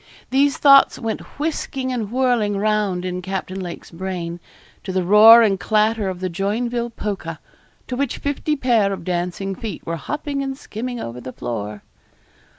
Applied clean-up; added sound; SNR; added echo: none; none; none; none.